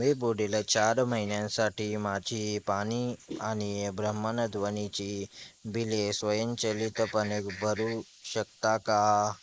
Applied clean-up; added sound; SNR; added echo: neural mask model Resemble Enhance denoiser.